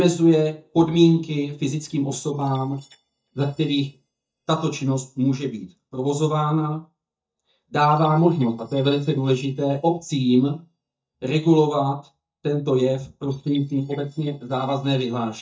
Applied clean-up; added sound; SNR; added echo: neural mask model DeepFilterNet 3.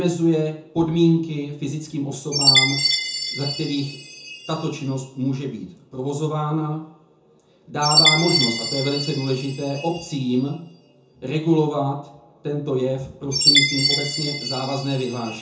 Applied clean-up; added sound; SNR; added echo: none; Chime; 1 dB; reverberation time 0.6 s.